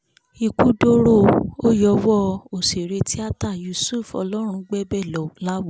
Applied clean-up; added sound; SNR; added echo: none; none; none; none.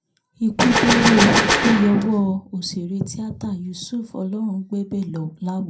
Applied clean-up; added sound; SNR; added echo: none; Gunshot, gunfire; -1 dB; reverberation time 0.2 s.